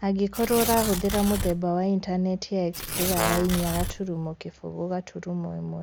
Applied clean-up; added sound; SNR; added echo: none; Brass instrument + Tearing; 4 dB; none.